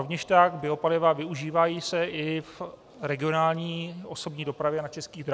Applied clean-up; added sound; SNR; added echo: none; none; none; none.